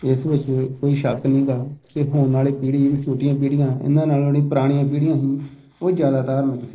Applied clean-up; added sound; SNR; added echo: neural separator model SepFormer DNS4.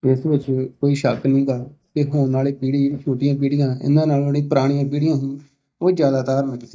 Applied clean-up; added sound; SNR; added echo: neural mask model DeepFilterNet 3.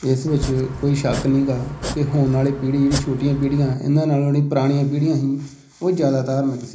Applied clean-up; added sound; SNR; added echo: none; Domestic sounds, home sounds; 11 dB; reverberation time 0.4 s.